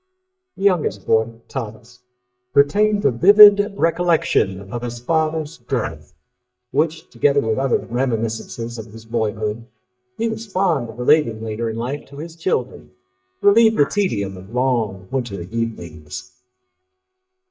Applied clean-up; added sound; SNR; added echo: neural mask model DeepFilterNet 3.